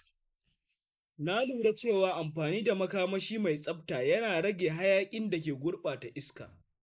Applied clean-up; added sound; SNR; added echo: neural mask model Resemble Enhance denoiser.